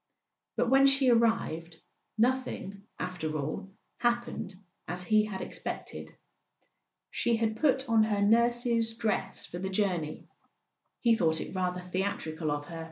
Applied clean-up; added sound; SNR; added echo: none; none; none; none.